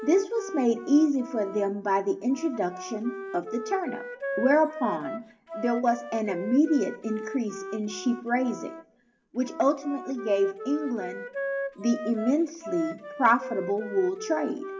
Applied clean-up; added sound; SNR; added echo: none; Wind instrument, woodwind instrument; 10 dB; reverberation time 0.5 s.